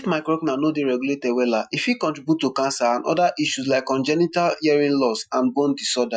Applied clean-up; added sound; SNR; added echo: classical method Wiener filter.